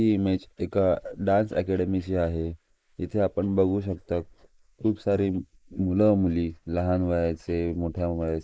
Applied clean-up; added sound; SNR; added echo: neural mask model Resemble Enhance denoiser.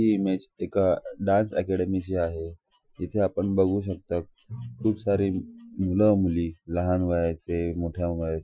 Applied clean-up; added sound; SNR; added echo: classical method Wiener filter.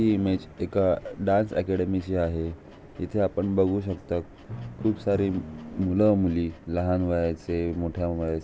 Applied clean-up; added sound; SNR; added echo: none; Drum; 19 dB; none.